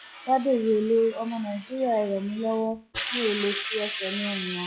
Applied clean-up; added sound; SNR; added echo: classical method log-MMSE.